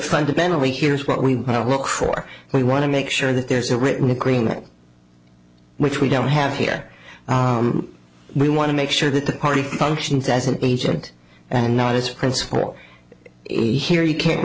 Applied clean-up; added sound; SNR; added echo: none; none; none; none.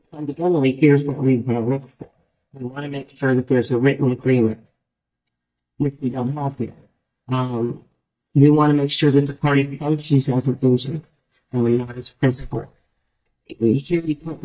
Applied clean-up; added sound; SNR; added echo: neural mask model DeepFilterNet 3.